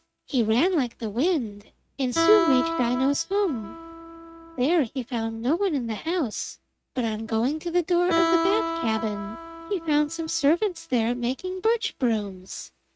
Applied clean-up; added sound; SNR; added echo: neural mask model RNNoise.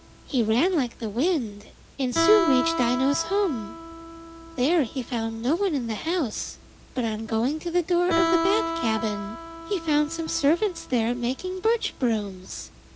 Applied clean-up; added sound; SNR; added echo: none; Guitar; 7 dB; none.